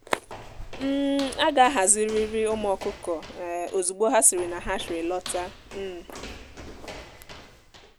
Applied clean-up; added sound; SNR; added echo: none; Walk, footsteps; 15 dB; none.